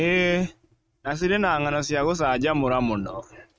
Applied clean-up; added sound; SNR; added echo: neural mask model RNNoise.